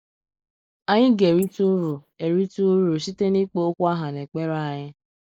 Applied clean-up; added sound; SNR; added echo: neural mask model Resemble Enhance denoiser.